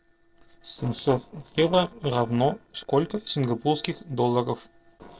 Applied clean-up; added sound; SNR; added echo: neural separator model SepFormer DNS4.